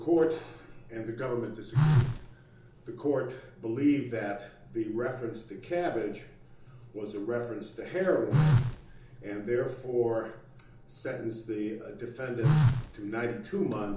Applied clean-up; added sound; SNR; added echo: none; Telephone; -4 dB; reverberation time 0.6 s.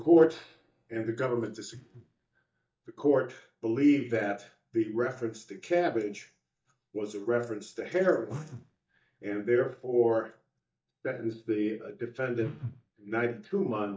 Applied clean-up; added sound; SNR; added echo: neural mask model DeepFilterNet 3.